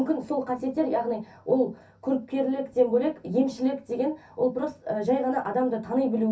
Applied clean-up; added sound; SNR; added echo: none; none; none; reverberation time 0.3 s.